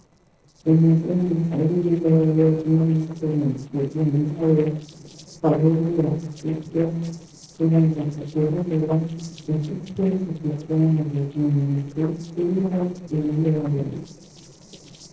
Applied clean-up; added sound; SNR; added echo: neural separator model SepFormer DNS4.